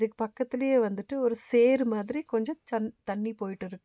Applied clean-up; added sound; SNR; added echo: none; none; none; none.